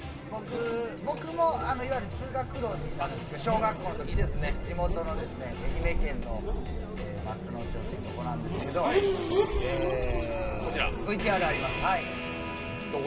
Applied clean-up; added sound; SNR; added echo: none; Race car, auto racing / Accelerating, revving, vroom; 0 dB; reverberation time 0.2 s.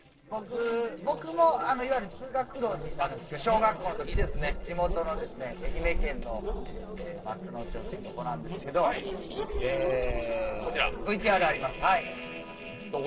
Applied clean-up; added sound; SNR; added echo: neural separator model SepFormer DNS4.